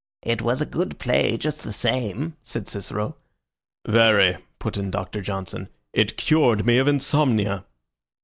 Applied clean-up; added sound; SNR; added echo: none; none; none; none.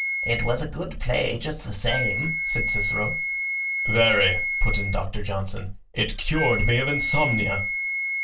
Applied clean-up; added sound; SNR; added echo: none; Wind instrument, woodwind instrument; 3 dB; reverberation time 0.2 s.